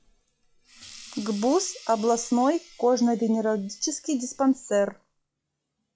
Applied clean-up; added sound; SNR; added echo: classical method log-MMSE.